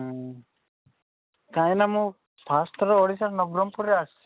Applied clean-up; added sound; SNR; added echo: none; none; none; none.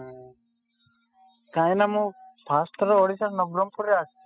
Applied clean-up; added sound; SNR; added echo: classical method spectral subtraction.